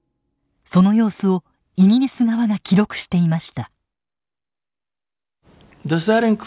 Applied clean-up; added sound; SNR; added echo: none; none; none; none.